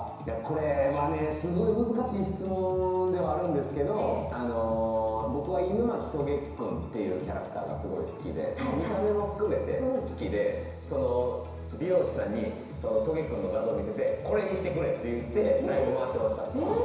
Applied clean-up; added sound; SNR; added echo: none; none; none; reverberation time 1.0 s.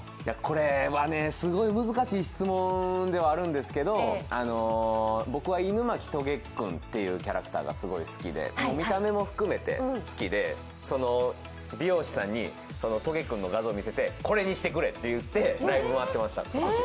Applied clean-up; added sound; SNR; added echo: none; none; none; none.